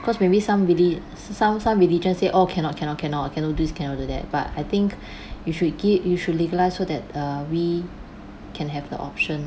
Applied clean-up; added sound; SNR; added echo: none; none; none; none.